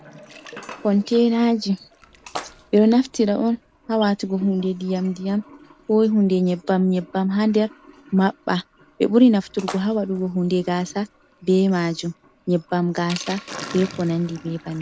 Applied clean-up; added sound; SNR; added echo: none; Sink (filling or washing) + Splash, splatter; 19 dB; none.